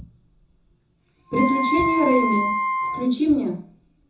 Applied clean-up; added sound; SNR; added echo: none; Wind instrument, woodwind instrument; 1 dB; reverberation time 0.5 s.